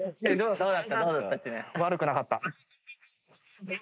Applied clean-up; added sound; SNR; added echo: neural mask model Resemble Enhance denoiser.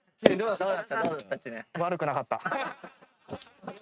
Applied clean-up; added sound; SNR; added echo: neural mask model RNNoise.